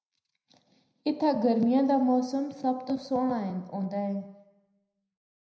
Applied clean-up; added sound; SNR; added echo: none; none; none; reverberation time 0.8 s.